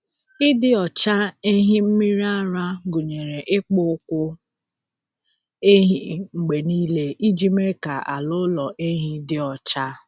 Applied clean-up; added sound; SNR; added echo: none; none; none; none.